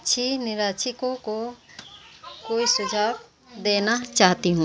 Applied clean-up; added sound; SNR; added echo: none; none; none; none.